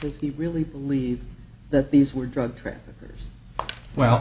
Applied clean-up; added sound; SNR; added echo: none; Shatter; 19 dB; none.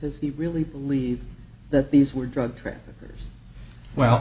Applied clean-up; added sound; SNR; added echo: none; none; none; none.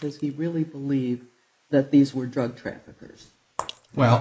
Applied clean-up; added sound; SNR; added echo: neural mask model Resemble Enhance denoiser.